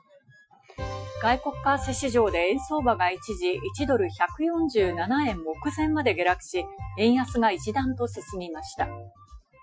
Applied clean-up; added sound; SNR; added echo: classical method Wiener filter.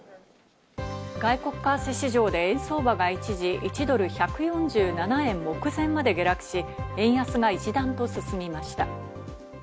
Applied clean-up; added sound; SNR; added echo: none; none; none; none.